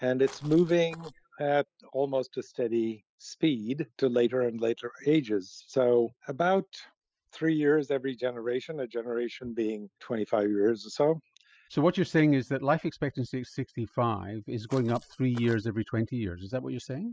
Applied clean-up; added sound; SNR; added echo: classical method spectral subtraction.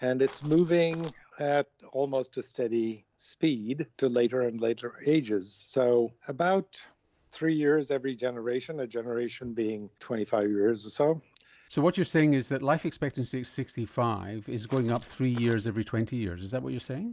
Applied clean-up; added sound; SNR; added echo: none; Walk, footsteps; 19 dB; none.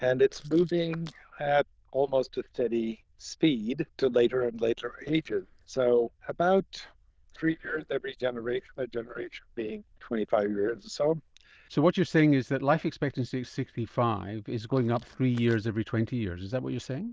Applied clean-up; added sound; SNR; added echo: neural diffusion model UNIVERSE++.